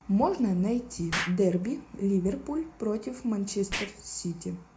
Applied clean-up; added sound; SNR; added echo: none; Explosion; 12 dB; reverberation time 0.3 s.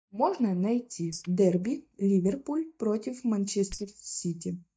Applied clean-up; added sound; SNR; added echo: neural mask model DeepFilterNet 3.